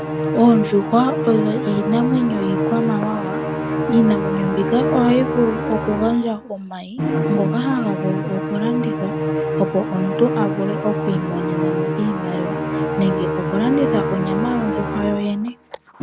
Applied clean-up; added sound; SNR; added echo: none; Musical instrument; 2 dB; none.